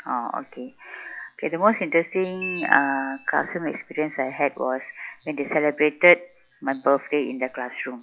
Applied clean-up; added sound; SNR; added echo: classical method log-MMSE.